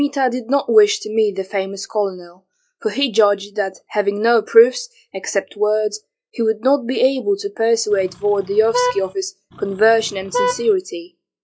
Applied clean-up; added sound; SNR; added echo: classical method log-MMSE.